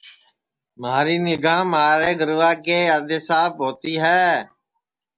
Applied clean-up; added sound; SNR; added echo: none; none; none; none.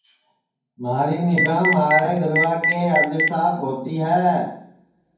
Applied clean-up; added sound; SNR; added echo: none; Telephone; 1 dB; reverberation time 0.9 s.